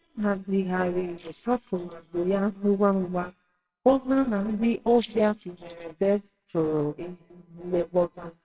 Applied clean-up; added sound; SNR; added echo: neural separator model SepFormer WHAMR!.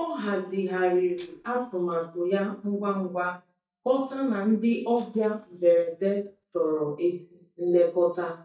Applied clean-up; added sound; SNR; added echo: neural mask model DeepFilterNet 3.